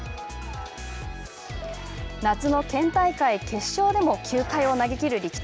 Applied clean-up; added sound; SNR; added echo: none; none; none; none.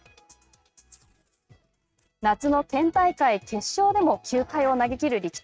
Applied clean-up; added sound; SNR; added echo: neural mask model RNNoise.